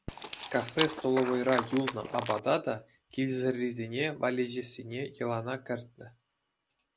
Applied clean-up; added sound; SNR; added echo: none; Chewing, mastication; 2 dB; none.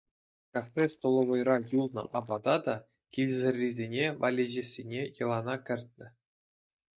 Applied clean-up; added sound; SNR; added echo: neural mask model DeepFilterNet 3.